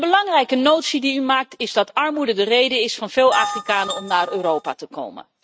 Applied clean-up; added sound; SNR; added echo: neural mask model RNNoise.